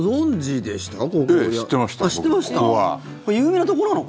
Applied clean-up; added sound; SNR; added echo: none; none; none; none.